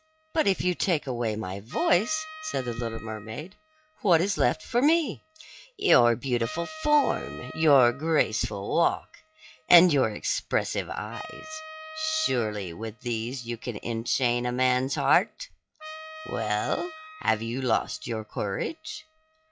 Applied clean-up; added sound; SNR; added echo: classical method log-MMSE.